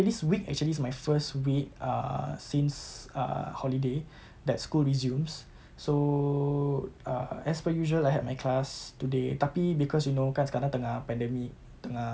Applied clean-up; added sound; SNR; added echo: none; none; none; none.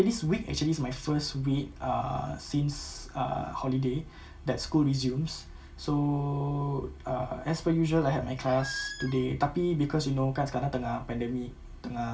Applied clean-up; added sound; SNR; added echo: none; Squeak; 10 dB; reverberation time 0.2 s.